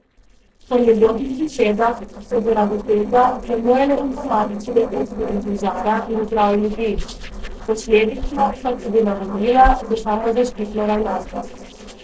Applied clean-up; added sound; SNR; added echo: neural separator model SepFormer DNS4.